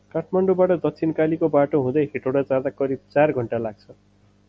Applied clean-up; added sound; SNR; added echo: none; none; none; none.